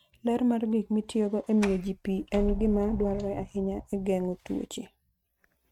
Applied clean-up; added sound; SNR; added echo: neural mask model RNNoise.